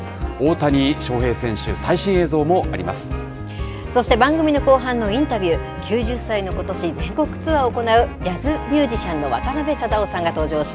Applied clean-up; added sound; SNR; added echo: none; none; none; none.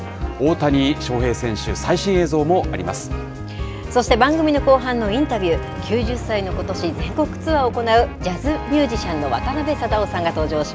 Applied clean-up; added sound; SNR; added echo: none; Engine starting; 15 dB; none.